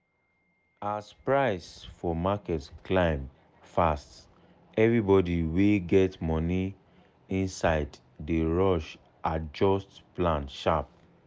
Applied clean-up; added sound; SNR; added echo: none; none; none; none.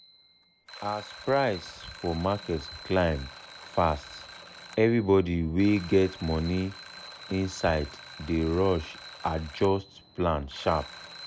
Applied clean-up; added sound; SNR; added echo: none; Alarm; 17 dB; none.